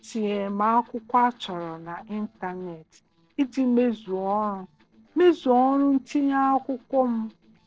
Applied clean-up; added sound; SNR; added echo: neural separator model SepFormer DNS4.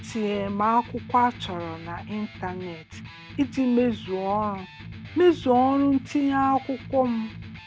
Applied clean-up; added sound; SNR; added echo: none; Electric guitar; 15 dB; none.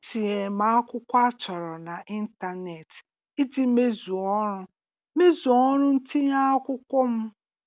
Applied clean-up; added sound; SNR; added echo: none; none; none; none.